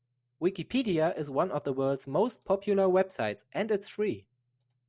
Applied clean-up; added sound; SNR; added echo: none; none; none; none.